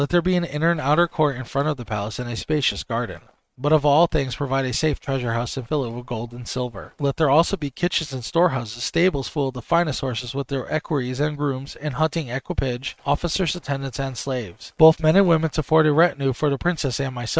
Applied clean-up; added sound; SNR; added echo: neural mask model RNNoise.